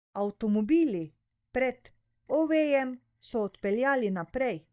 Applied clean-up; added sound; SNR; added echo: neural mask model DeepFilterNet 3.